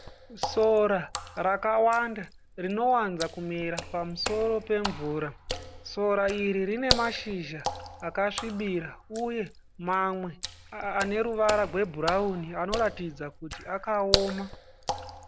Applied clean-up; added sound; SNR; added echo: none; Water / Splash, splatter; 8 dB; none.